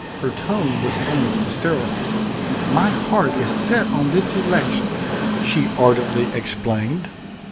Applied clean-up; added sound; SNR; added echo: none; Train; 1 dB; none.